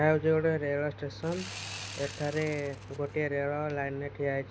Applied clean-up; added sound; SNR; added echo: none; Sawing; 14 dB; none.